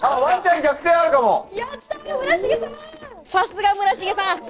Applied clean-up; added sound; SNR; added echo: neural separator model SepFormer DNS4.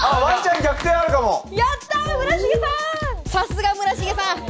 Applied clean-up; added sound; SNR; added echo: none; none; none; none.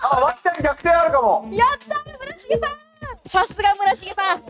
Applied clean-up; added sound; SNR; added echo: neural mask model RNNoise.